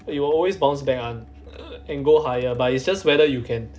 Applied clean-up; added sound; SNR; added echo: none; none; none; none.